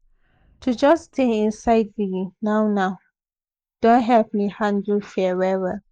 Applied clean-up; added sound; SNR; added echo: neural mask model Resemble Enhance denoiser.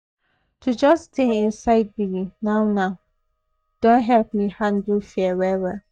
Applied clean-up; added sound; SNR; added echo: neural mask model DeepFilterNet 3.